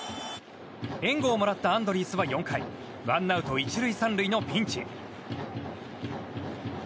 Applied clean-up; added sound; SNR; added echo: none; none; none; none.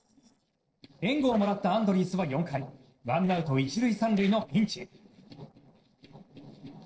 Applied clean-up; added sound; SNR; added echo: neural separator model SepFormer DNS4.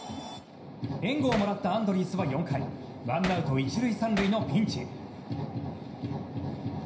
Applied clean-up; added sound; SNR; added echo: none; Hammer; 7 dB; reverberation time 0.5 s.